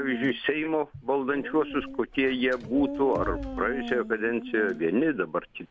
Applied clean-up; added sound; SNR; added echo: none; Bass drum + Dog; 11 dB; none.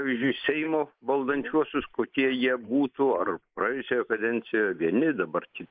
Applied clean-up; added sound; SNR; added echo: neural mask model Resemble Enhance denoiser.